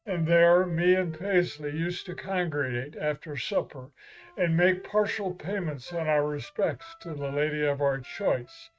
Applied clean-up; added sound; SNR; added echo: neural mask model RNNoise.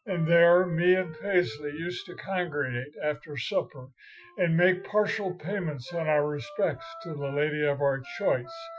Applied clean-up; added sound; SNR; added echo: classical method Wiener filter.